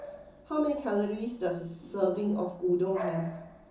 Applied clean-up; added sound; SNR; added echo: none; Bark / Bird vocalization, bird call, bird song; 13 dB; reverberation time 0.7 s.